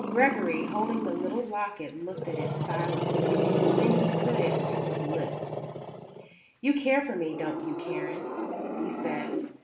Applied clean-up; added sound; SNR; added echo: none; Growling; -2 dB; reverberation time 1.6 s.